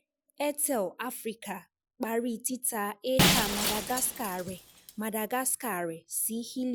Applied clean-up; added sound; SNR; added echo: none; Shatter; -1 dB; none.